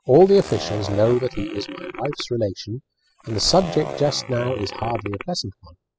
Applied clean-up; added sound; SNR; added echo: classical method spectral subtraction.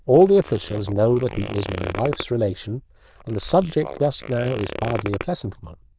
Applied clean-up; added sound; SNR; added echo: neural diffusion model UNIVERSE++.